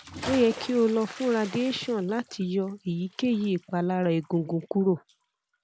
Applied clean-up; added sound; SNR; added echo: none; Bathtub (filling or washing) / Splash, splatter; 17 dB; none.